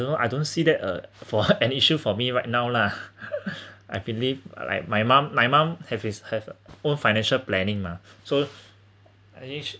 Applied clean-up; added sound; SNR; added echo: none; none; none; none.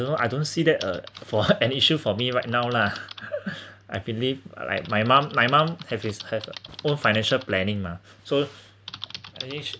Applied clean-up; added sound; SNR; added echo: none; Typing; 19 dB; none.